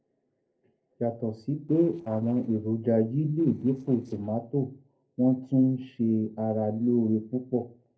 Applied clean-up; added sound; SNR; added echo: neural separator model SepFormer DNS4.